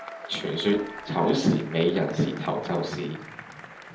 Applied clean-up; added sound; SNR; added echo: none; Applause / Crowd / Cheering; 15 dB; reverberation time 0.8 s.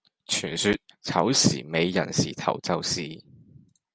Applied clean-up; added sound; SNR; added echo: none; none; none; none.